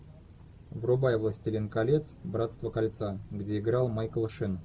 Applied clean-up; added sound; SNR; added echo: none; none; none; none.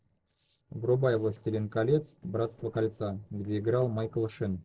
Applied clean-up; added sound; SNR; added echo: neural separator model SepFormer DNS4.